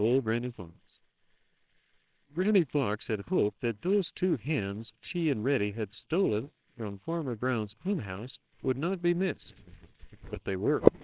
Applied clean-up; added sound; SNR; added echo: neural separator model SepFormer WHAMR!.